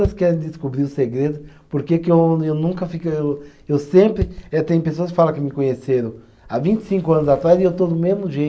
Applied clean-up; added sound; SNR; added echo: none; Bass drum; 16 dB; none.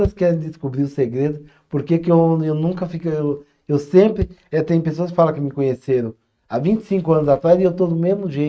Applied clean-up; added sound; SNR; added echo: neural mask model RNNoise.